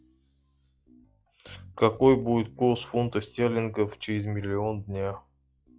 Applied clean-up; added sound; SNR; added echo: classical method log-MMSE.